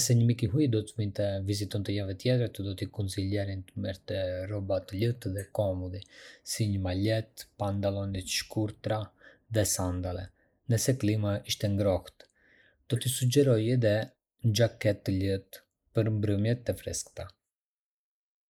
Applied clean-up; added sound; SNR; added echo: neural mask model Resemble Enhance denoiser.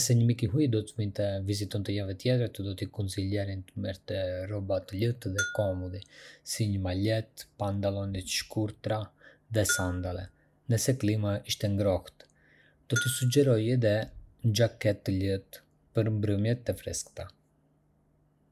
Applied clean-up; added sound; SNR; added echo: none; Bell; 12 dB; none.